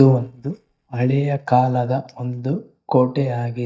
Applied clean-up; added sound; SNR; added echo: neural mask model DeepFilterNet 3.